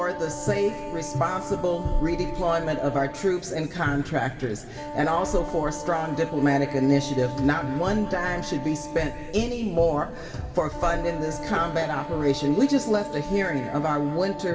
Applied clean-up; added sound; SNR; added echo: none; Wind instrument, woodwind instrument; 11 dB; reverberation time 2.2 s.